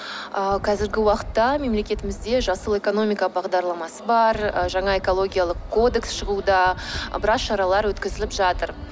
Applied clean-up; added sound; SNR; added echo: none; Wind; 12 dB; none.